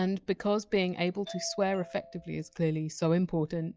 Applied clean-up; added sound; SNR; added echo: classical method log-MMSE.